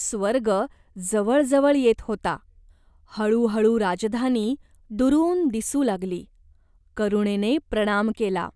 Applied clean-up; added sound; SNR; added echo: none; none; none; none.